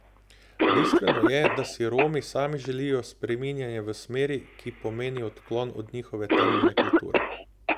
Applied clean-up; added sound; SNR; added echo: none; Cough; -2 dB; none.